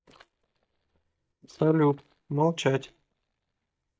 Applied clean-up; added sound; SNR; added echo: neural mask model DeepFilterNet 3.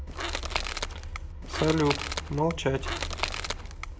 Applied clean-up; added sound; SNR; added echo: none; Crushing / Wood; 5 dB; reverberation time 1.9 s.